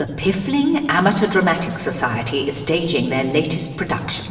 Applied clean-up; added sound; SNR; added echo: none; none; none; reverberation time 1.9 s.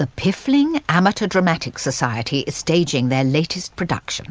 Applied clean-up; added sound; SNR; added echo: none; none; none; none.